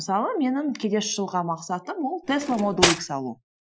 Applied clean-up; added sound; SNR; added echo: classical method Wiener filter.